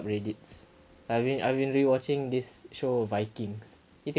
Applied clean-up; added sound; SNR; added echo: none; none; none; none.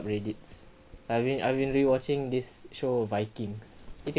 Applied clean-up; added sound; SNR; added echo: none; Wind; 19 dB; none.